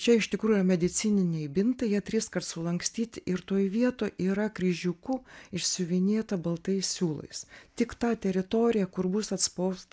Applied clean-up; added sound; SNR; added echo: none; none; none; none.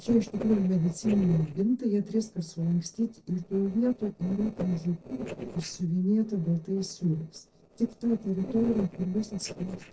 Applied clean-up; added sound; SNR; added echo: neural separator model SepFormer DNS4.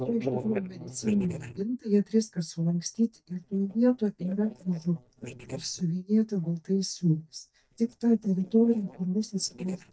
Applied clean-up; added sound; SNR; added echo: neural mask model DeepFilterNet 3.